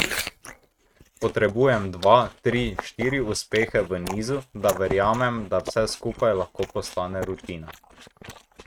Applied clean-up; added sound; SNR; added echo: neural mask model RNNoise.